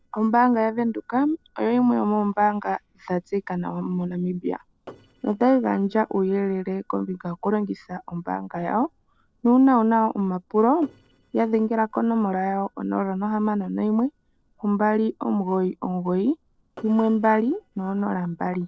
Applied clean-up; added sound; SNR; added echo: neural separator model SepFormer DNS4.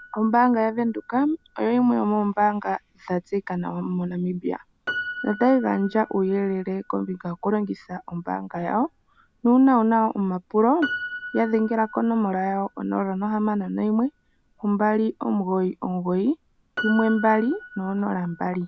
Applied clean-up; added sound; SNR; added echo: none; Piano; 16 dB; none.